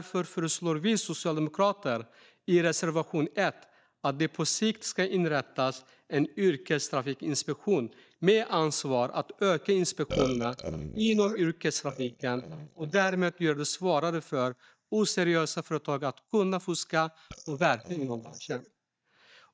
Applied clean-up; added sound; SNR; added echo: neural mask model DeepFilterNet 3.